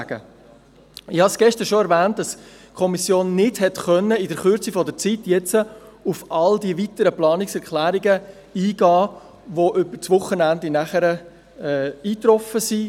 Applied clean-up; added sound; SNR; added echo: none; none; none; none.